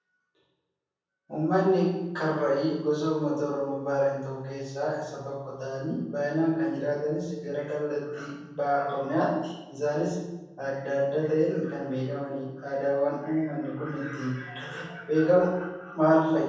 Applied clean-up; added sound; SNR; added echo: none; none; none; reverberation time 1.1 s.